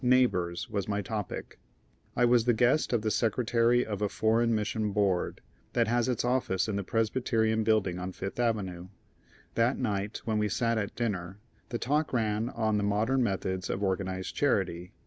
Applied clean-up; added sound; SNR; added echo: none; none; none; none.